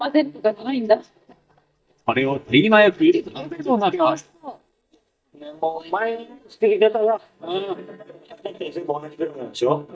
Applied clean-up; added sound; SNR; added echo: neural mask model DeepFilterNet 3.